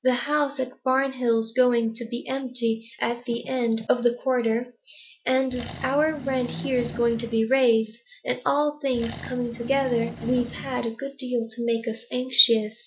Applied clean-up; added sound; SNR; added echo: none; Accelerating, revving, vroom; 12 dB; none.